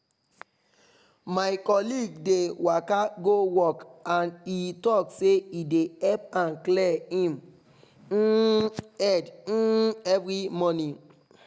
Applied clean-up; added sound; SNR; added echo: none; none; none; none.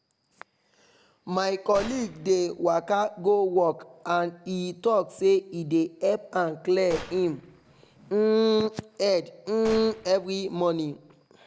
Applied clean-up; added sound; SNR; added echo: none; Gunshot, gunfire; 17 dB; none.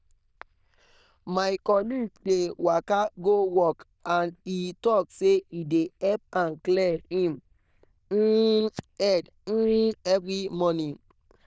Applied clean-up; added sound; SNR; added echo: neural diffusion model UNIVERSE++.